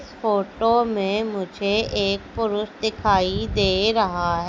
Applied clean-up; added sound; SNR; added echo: none; none; none; none.